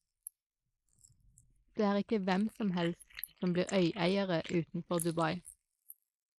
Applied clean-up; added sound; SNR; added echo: neural mask model Resemble Enhance denoiser.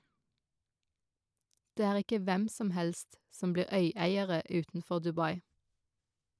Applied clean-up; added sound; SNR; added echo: none; none; none; none.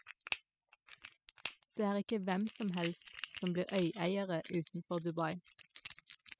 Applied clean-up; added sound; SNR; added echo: classical method spectral subtraction.